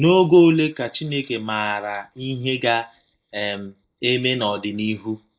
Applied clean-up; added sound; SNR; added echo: neural mask model Resemble Enhance denoiser.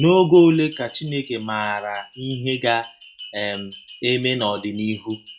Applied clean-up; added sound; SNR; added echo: classical method log-MMSE.